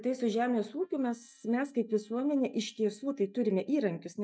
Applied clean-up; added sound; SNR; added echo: neural mask model DeepFilterNet 3.